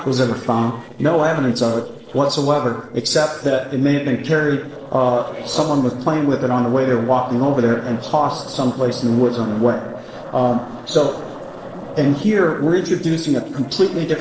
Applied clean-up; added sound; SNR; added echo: neural separator model SepFormer DNS4.